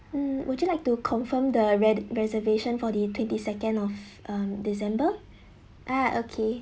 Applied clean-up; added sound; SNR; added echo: none; none; none; none.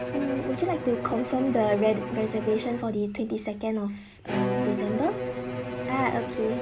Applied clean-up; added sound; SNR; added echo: none; Bowed string instrument; 4 dB; none.